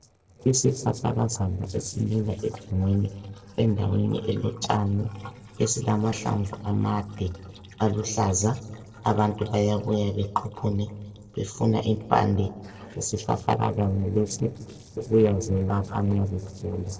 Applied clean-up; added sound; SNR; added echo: neural separator model SepFormer DNS4.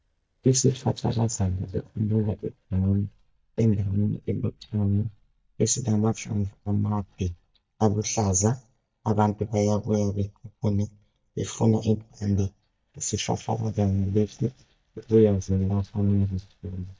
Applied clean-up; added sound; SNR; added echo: neural mask model DeepFilterNet 3.